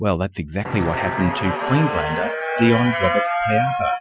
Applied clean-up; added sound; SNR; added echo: classical method Wiener filter.